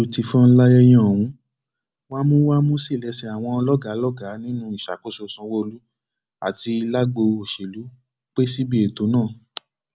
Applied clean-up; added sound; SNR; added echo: none; none; none; none.